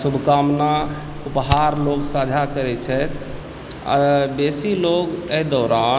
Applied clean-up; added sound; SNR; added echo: none; Fire; 9 dB; none.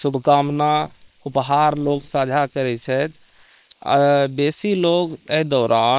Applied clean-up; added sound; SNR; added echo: neural separator model SepFormer WHAM!.